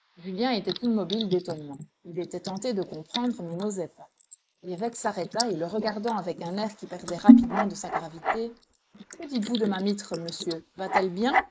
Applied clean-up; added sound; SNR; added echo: neural mask model Resemble Enhance denoiser.